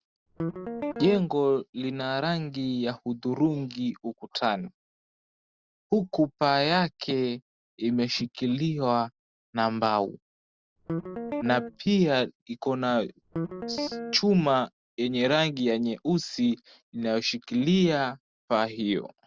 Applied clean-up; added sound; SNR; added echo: none; Guitar; 7 dB; none.